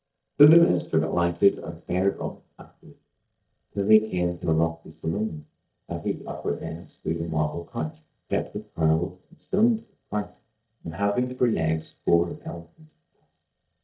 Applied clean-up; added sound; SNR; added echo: neural mask model DeepFilterNet 3.